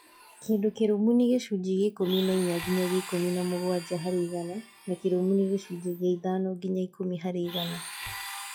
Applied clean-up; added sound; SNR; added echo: classical method log-MMSE.